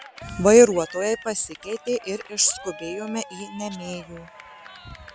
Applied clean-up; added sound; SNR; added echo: none; Cheering; 19 dB; none.